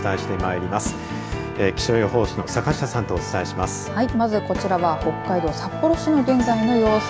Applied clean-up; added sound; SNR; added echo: none; Trumpet; 19 dB; none.